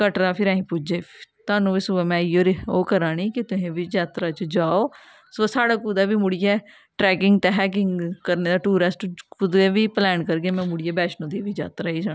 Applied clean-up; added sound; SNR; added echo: none; none; none; none.